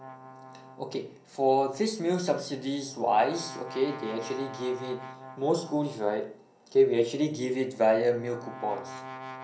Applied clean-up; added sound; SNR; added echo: none; Brass instrument; 16 dB; reverberation time 0.6 s.